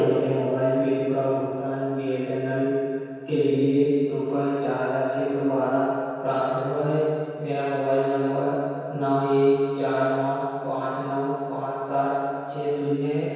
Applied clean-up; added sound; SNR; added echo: none; none; none; reverberation time 2.2 s.